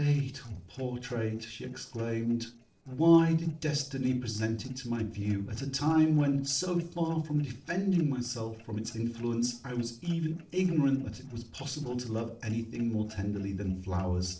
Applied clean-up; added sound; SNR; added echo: neural separator model SepFormer DNS4.